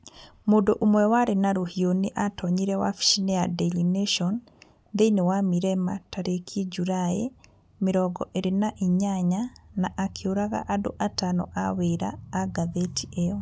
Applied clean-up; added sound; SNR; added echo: none; none; none; none.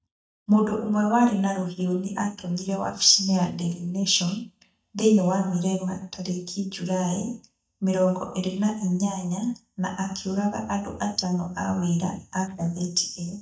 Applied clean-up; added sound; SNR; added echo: neural mask model DeepFilterNet 3.